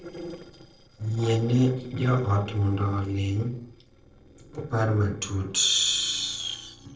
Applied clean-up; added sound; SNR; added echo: neural separator model SepFormer DNS4.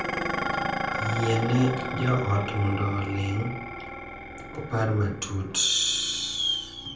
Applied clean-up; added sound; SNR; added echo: none; Dishes, pots, and pans; 6 dB; reverberation time 0.6 s.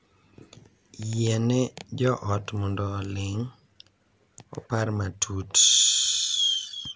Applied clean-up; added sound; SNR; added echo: none; none; none; none.